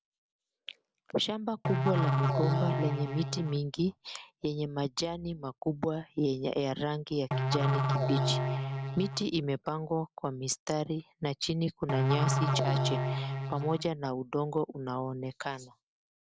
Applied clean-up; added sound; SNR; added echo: none; Musical instrument; -2 dB; none.